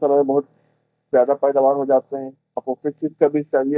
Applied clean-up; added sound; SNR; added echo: neural mask model DeepFilterNet 3.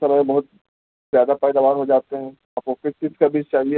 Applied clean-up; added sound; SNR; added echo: none; none; none; none.